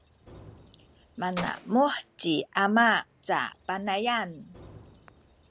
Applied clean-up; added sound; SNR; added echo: none; Keys jangling; 17 dB; none.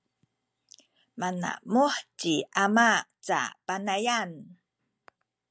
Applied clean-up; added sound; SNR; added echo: none; none; none; none.